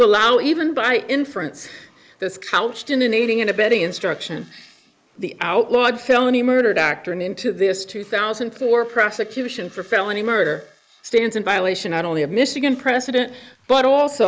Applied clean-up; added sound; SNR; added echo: neural mask model Resemble Enhance denoiser.